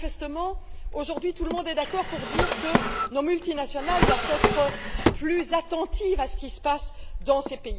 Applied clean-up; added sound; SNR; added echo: none; Drawer open or close; 0 dB; none.